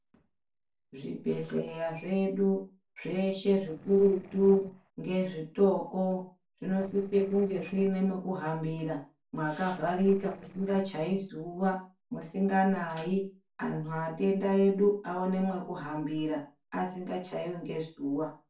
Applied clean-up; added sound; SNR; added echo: neural separator model SepFormer DNS4.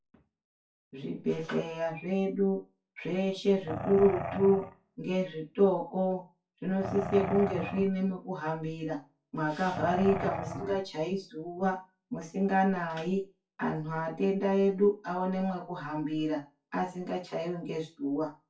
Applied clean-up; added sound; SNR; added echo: classical method WPE with log-MMSE.